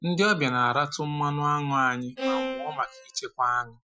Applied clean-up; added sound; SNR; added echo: classical method Wiener filter.